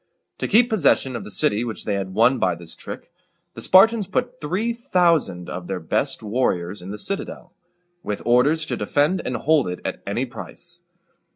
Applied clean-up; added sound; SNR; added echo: none; none; none; none.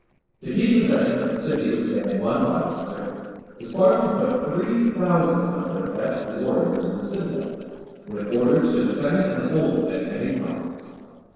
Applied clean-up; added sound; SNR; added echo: neural separator model SepFormer DNS4.